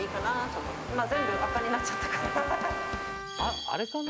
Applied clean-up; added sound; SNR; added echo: none; Trumpet; 5 dB; none.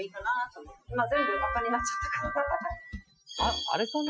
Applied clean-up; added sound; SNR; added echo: classical method Wiener filter.